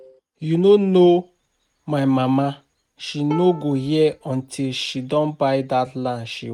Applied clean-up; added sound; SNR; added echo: neural mask model RNNoise.